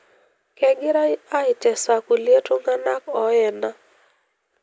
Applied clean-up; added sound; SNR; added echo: none; none; none; none.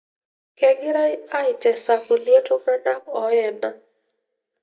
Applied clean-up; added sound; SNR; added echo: neural mask model DeepFilterNet 3.